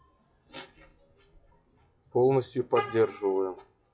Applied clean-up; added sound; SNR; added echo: classical method WPE with log-MMSE.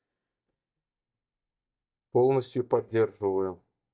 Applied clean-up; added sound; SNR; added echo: neural mask model DeepFilterNet 3.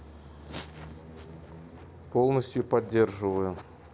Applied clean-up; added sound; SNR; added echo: none; none; none; none.